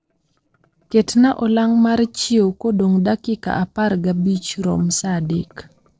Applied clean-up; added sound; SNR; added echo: neural separator model SepFormer DNS4.